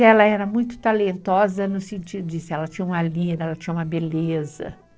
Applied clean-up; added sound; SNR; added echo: neural separator model SepFormer DNS4.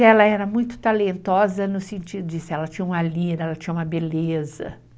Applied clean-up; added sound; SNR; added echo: none; none; none; none.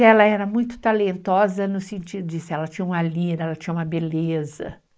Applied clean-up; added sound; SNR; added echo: neural mask model Resemble Enhance denoiser.